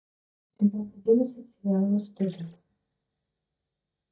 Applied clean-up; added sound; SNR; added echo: neural mask model DeepFilterNet 3.